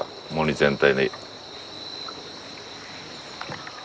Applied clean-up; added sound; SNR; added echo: none; none; none; none.